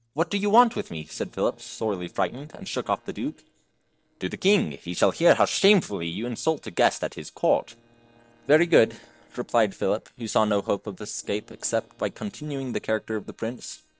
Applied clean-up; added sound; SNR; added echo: neural separator model SepFormer DNS4.